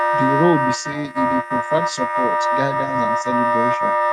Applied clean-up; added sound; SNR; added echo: neural mask model RNNoise.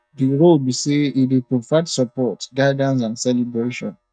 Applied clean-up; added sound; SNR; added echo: neural mask model DeepFilterNet 3.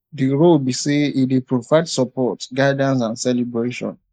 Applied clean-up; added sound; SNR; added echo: neural mask model Resemble Enhance denoiser.